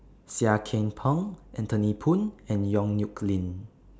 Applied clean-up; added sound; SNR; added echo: none; none; none; none.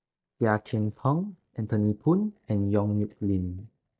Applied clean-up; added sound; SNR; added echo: neural mask model DeepFilterNet 3.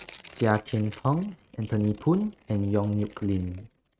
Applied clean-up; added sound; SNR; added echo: neural mask model RNNoise.